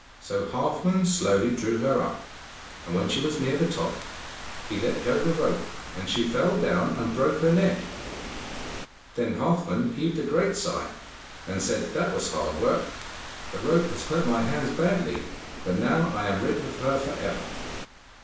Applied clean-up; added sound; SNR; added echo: none; Rain / Thunderstorm; 11 dB; reverberation time 0.7 s.